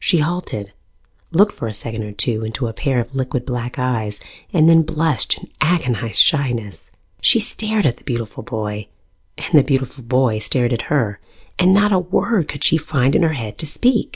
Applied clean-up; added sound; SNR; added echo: none; none; none; none.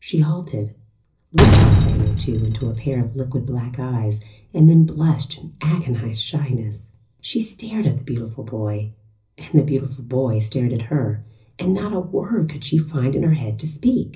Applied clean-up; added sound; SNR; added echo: none; Slam; -2 dB; reverberation time 0.4 s.